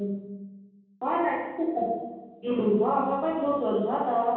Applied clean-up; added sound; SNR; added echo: none; none; none; reverberation time 1.3 s.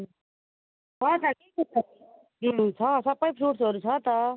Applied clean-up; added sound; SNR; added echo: none; none; none; none.